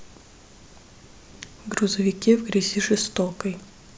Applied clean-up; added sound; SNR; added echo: none; none; none; none.